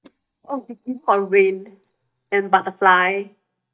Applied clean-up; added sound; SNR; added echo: neural mask model DeepFilterNet 3.